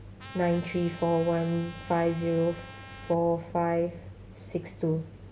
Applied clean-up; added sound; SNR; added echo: none; Trumpet; 18 dB; none.